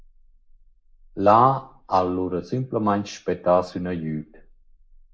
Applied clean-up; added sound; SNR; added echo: neural mask model Resemble Enhance denoiser.